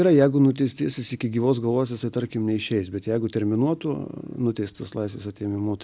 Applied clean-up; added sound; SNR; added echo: none; none; none; none.